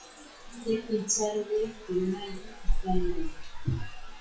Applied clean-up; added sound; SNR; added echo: classical method WPE with log-MMSE.